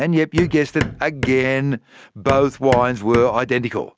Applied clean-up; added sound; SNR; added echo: none; Hammer; 8 dB; none.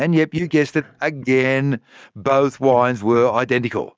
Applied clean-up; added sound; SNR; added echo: neural mask model DeepFilterNet 3.